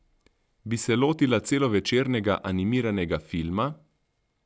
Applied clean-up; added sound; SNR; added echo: none; none; none; none.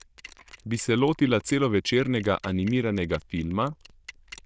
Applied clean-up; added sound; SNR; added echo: neural diffusion model UNIVERSE++.